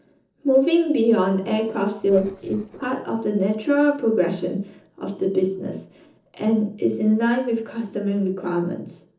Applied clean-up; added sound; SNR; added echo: neural separator model SepFormer DNS4.